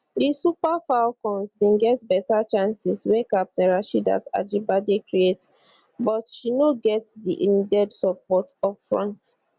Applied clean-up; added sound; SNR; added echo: none; none; none; none.